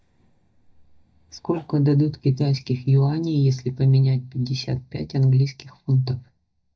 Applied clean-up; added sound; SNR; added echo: neural mask model DeepFilterNet 3.